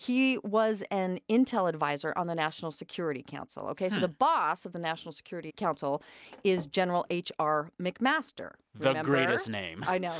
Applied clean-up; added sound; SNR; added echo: none; none; none; none.